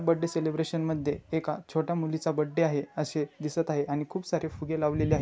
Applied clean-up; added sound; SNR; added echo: none; none; none; none.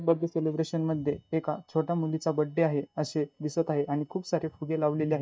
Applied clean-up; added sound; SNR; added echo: neural mask model DeepFilterNet 3.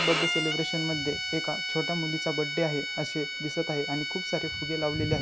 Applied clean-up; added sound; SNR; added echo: none; Bowed string instrument; 1 dB; none.